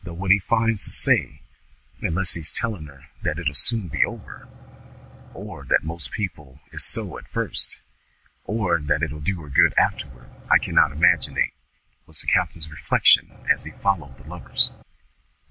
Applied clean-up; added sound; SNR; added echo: none; Engine / Truck / Car; 18 dB; none.